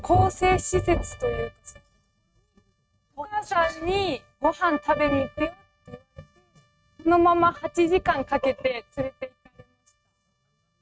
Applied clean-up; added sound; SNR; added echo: neural mask model RNNoise.